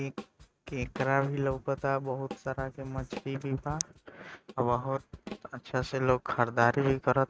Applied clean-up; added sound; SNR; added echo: neural mask model RNNoise.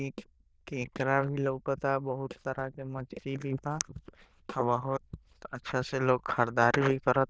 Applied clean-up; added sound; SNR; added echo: neural diffusion model UNIVERSE++.